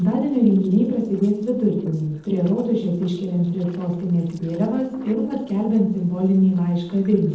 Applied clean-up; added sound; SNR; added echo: neural separator model SepFormer DNS4.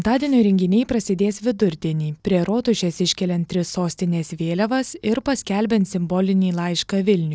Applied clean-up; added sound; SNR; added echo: none; none; none; none.